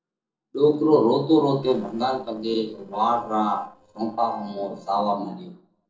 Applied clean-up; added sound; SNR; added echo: neural separator model SepFormer DNS4.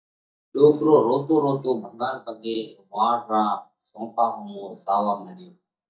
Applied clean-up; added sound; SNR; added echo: neural mask model DeepFilterNet 3.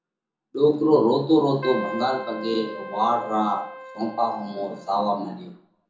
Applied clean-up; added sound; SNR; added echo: none; Keyboard (musical); 12 dB; reverberation time 0.7 s.